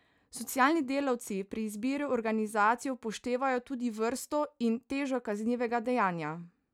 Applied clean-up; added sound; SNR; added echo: none; none; none; none.